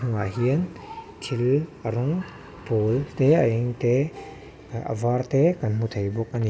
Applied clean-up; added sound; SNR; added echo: none; none; none; none.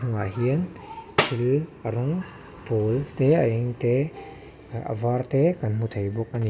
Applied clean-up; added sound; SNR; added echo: none; Tambourine; -1 dB; none.